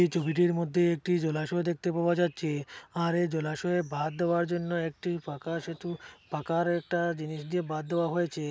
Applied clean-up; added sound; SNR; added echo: none; none; none; none.